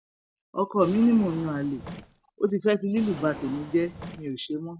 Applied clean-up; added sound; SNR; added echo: none; Drawer open or close; 15 dB; none.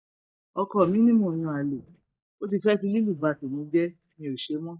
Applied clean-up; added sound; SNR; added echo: neural mask model DeepFilterNet 3.